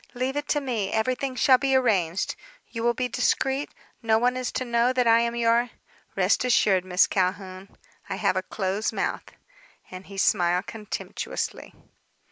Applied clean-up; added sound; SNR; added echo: none; none; none; none.